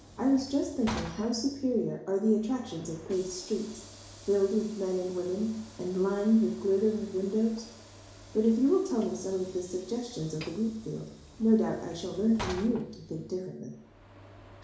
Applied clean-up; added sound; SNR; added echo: none; Sliding door / Train; 17 dB; reverberation time 0.7 s.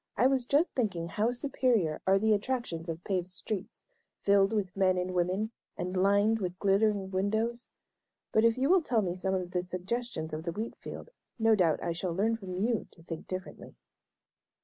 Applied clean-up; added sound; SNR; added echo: none; none; none; none.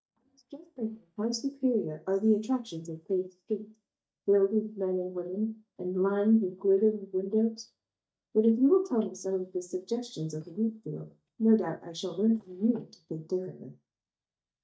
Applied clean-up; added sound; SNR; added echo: neural mask model DeepFilterNet 3.